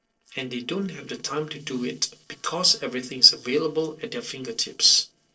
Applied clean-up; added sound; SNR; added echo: neural separator model SepFormer DNS4.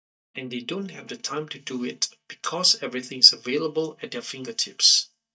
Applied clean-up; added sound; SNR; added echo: neural mask model DeepFilterNet 3.